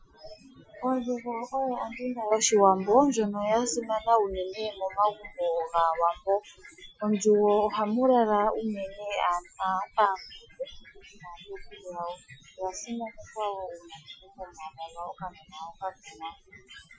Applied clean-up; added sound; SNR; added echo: classical method Wiener filter.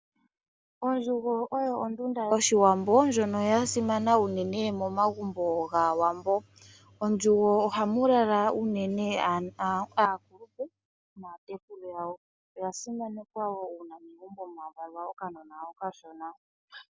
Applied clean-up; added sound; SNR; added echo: none; none; none; none.